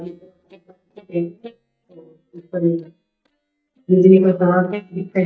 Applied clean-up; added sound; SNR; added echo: neural mask model DeepFilterNet 3.